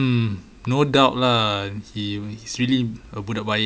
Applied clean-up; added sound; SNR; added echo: none; none; none; none.